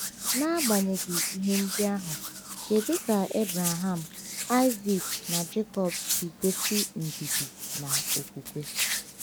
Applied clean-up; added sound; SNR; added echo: none; Hands; 3 dB; none.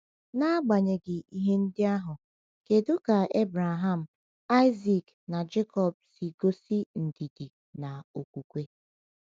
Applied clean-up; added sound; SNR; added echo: none; none; none; none.